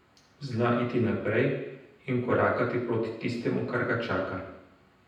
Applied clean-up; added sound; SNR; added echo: none; none; none; reverberation time 0.9 s.